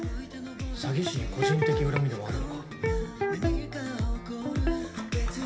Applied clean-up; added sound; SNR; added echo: none; Electric guitar; 4 dB; reverberation time 0.7 s.